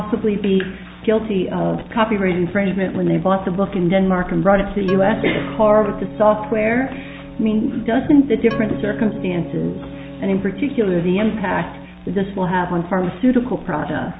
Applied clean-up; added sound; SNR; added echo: none; Organ; 13 dB; none.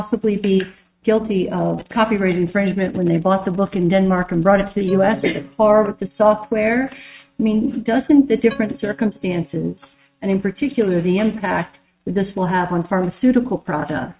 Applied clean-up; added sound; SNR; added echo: neural mask model RNNoise.